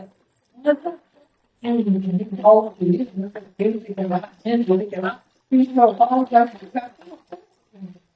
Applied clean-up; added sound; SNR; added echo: neural mask model DeepFilterNet 3.